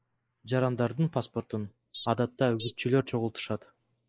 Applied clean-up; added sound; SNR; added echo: neural mask model Resemble Enhance denoiser.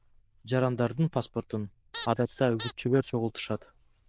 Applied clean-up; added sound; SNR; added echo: neural diffusion model UNIVERSE++.